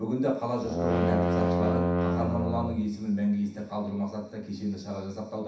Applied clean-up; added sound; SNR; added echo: none; Brass instrument; -3 dB; reverberation time 0.7 s.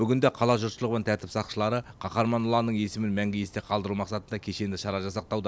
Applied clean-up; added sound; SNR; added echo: none; none; none; none.